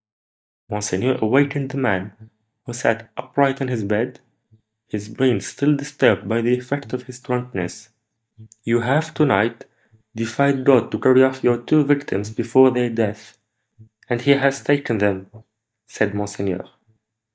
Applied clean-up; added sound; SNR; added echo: neural mask model DeepFilterNet 3.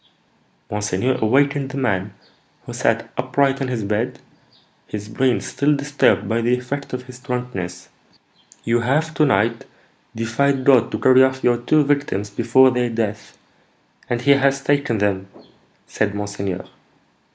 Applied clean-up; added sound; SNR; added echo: none; none; none; none.